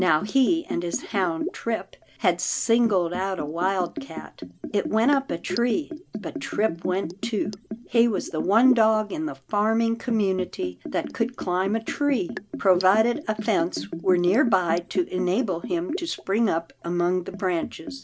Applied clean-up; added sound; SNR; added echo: none; Liquid; 11 dB; none.